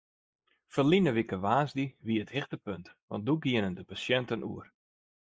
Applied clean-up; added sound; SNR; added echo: neural mask model Resemble Enhance denoiser.